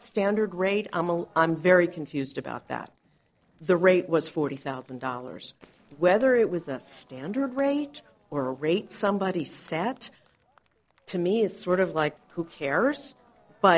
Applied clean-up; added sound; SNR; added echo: neural separator model SepFormer DNS4.